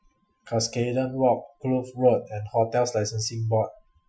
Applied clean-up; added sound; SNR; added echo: classical method Wiener filter.